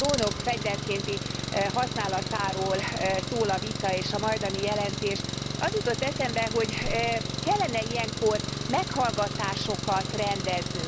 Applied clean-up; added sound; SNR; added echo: none; Engine; 3 dB; none.